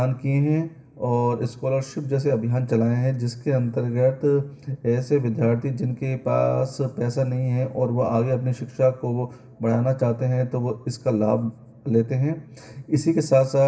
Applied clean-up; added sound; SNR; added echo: none; none; none; reverberation time 0.9 s.